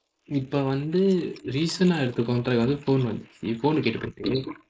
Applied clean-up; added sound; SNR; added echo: neural mask model Resemble Enhance denoiser.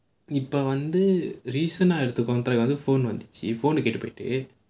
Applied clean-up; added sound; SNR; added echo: none; none; none; none.